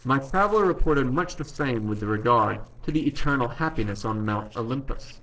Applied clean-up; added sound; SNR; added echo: neural separator model SepFormer DNS4.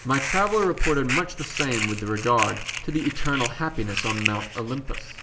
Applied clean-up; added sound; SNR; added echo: none; Fire; 6 dB; reverberation time 0.6 s.